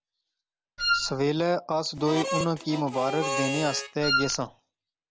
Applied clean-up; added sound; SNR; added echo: none; Harmonica + Wind instrument, woodwind instrument; 2 dB; none.